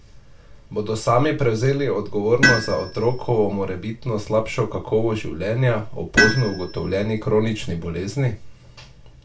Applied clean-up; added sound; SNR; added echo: none; Tools; 5 dB; reverberation time 0.3 s.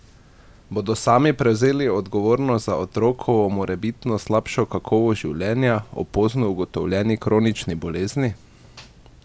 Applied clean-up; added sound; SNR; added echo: none; none; none; none.